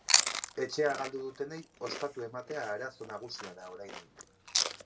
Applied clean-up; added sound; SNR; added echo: none; Chewing, mastication; -3 dB; reverberation time 0.2 s.